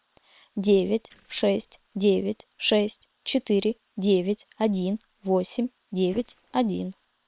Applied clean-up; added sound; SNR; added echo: neural separator model SepFormer WHAM!.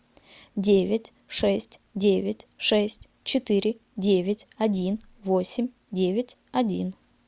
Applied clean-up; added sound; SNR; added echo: none; none; none; none.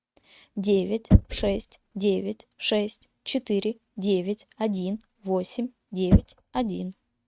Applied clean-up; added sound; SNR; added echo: neural mask model RNNoise.